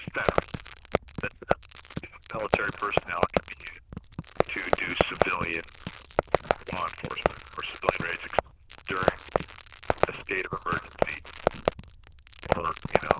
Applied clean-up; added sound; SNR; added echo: neural diffusion model UNIVERSE++.